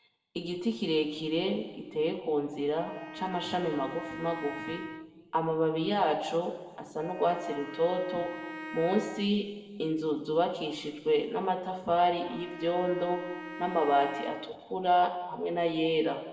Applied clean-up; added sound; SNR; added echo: none; Wind instrument, woodwind instrument; 13 dB; reverberation time 1.5 s.